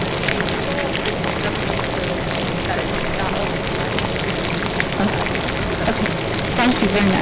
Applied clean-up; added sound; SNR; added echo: none; Boiling; -4 dB; none.